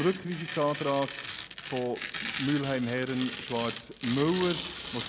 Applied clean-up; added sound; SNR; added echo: none; Tearing; 8 dB; none.